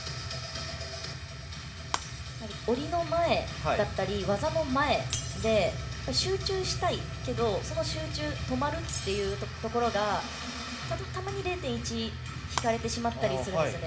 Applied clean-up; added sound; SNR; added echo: none; Shatter; 16 dB; reverberation time 1.6 s.